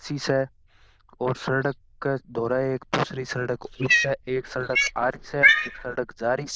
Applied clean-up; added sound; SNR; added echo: neural diffusion model UNIVERSE++.